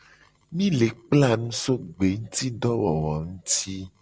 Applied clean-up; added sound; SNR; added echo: none; none; none; none.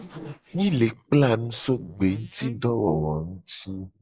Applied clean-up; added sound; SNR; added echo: neural mask model Resemble Enhance denoiser.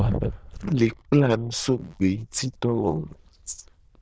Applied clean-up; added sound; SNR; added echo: neural diffusion model UNIVERSE++.